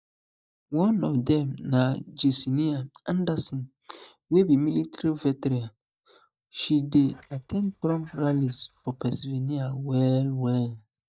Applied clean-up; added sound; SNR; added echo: neural mask model DeepFilterNet 3.